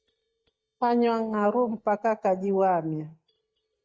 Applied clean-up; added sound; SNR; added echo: neural mask model DeepFilterNet 3.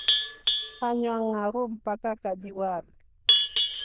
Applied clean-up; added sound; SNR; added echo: neural diffusion model UNIVERSE++.